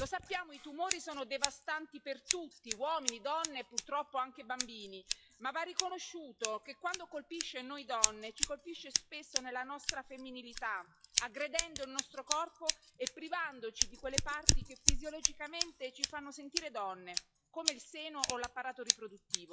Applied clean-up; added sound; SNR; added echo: classical method log-MMSE.